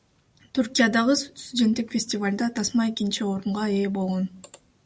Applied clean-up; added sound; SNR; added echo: none; none; none; none.